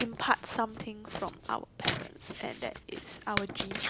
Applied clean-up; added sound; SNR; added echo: none; Tearing; 2 dB; none.